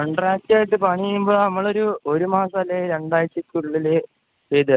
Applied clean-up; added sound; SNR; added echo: none; none; none; none.